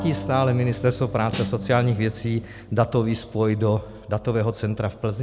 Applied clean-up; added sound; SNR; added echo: none; Snare drum + Acoustic guitar; 13 dB; none.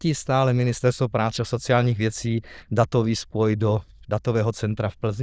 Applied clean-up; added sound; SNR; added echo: neural diffusion model UNIVERSE++.